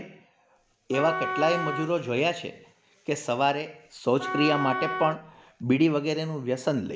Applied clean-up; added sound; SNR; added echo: none; Wind instrument, woodwind instrument; 6 dB; none.